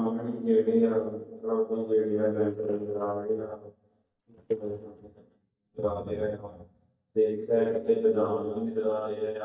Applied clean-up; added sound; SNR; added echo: neural mask model DeepFilterNet 3.